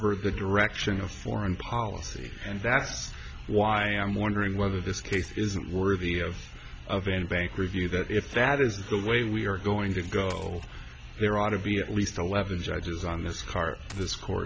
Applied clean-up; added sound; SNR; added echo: none; Coin (dropping); 19 dB; none.